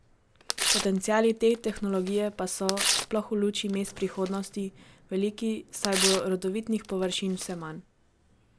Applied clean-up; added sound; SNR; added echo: none; Tearing; 3 dB; none.